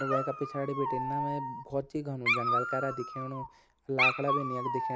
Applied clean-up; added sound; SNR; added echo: none; Dog; -2 dB; none.